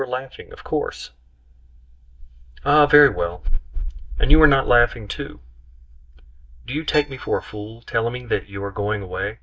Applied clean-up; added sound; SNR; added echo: neural mask model DeepFilterNet 3.